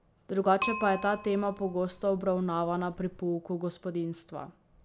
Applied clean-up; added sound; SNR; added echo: none; Bicycle; 2 dB; none.